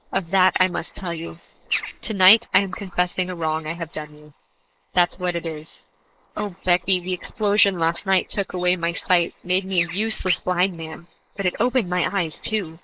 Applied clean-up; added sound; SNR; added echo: neural mask model Resemble Enhance denoiser.